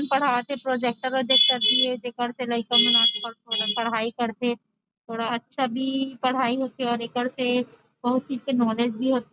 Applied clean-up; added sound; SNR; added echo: none; none; none; none.